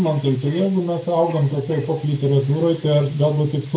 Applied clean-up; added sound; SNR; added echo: neural mask model Resemble Enhance denoiser.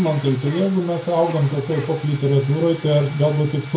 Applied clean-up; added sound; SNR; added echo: none; Sawing + Cough; 18 dB; none.